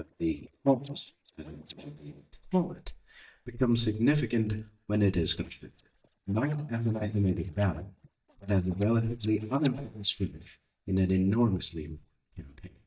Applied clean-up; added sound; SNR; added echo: neural mask model DeepFilterNet 3.